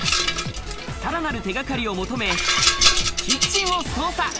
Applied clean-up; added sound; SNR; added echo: none; Rattle; -2 dB; none.